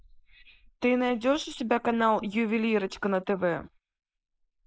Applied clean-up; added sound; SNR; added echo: neural mask model Resemble Enhance denoiser.